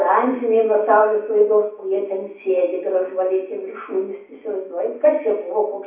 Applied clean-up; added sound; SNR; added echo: none; none; none; reverberation time 0.7 s.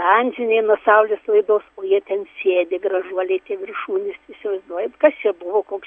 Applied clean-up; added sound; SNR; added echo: none; none; none; none.